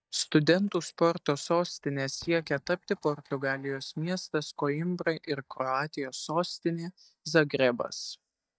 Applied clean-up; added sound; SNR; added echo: neural mask model DeepFilterNet 3.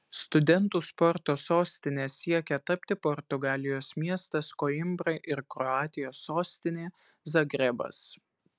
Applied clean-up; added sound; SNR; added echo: none; none; none; none.